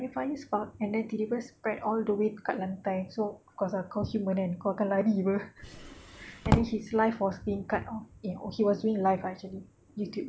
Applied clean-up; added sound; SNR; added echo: none; Drawer open or close; 1 dB; none.